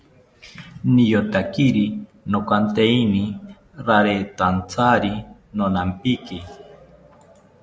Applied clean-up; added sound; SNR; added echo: none; none; none; none.